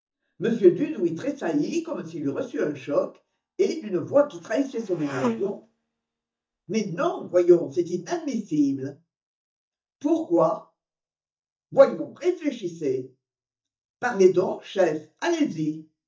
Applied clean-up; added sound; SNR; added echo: neural mask model DeepFilterNet 3.